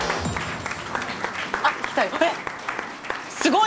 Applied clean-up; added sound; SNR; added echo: none; Applause / Crowd; 4 dB; none.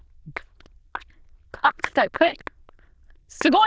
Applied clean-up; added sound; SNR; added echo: neural diffusion model UNIVERSE++.